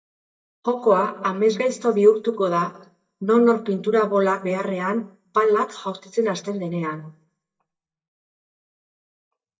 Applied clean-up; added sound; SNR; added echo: neural mask model DeepFilterNet 3.